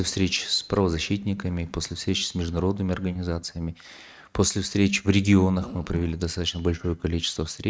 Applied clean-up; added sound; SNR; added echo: neural mask model RNNoise.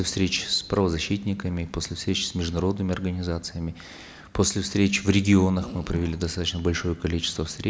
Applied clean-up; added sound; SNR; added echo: none; Fart; 15 dB; none.